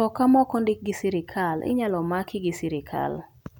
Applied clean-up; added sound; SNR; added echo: none; none; none; none.